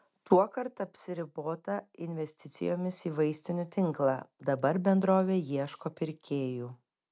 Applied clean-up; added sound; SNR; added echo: none; none; none; none.